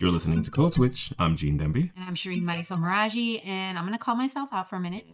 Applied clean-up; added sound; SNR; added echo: neural mask model DeepFilterNet 3.